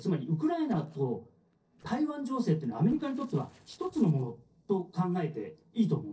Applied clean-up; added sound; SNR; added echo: neural separator model SepFormer DNS4.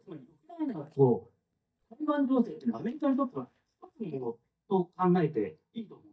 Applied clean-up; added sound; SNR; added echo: neural mask model DeepFilterNet 3.